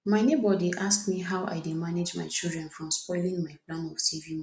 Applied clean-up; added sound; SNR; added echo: none; none; none; none.